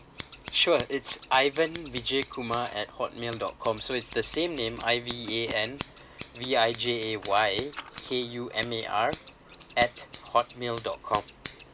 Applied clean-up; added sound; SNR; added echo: none; Scissors; 15 dB; none.